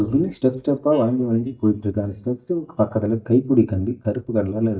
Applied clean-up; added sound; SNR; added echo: neural mask model DeepFilterNet 3.